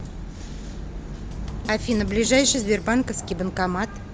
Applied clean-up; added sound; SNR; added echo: none; Bass drum / Snare drum; 14 dB; none.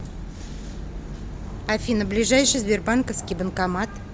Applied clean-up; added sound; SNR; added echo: none; none; none; none.